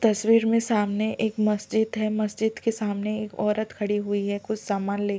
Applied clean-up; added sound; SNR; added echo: none; none; none; none.